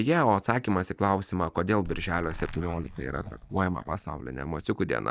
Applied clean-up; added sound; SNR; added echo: neural mask model DeepFilterNet 3.